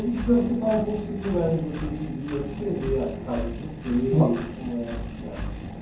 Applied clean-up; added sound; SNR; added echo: none; Engine; 8 dB; reverberation time 0.6 s.